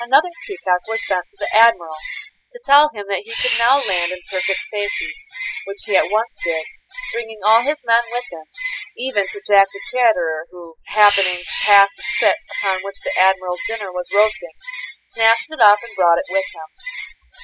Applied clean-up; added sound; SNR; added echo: classical method spectral subtraction.